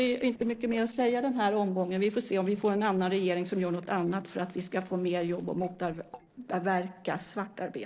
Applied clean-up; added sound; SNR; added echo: neural separator model SepFormer DNS4.